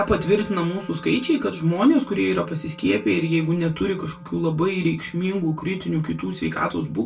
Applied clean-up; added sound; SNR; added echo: none; Wind instrument, woodwind instrument; 20 dB; reverberation time 0.2 s.